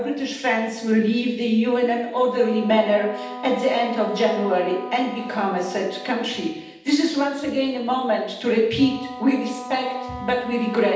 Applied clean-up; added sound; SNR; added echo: none; Wind instrument, woodwind instrument; 14 dB; reverberation time 0.8 s.